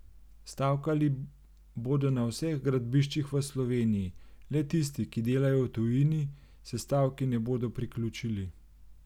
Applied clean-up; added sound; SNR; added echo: none; none; none; none.